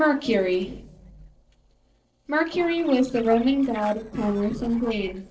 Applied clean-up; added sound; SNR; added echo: neural separator model SepFormer DNS4.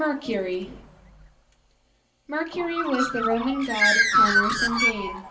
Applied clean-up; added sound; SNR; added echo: none; Bird; -3 dB; reverberation time 0.3 s.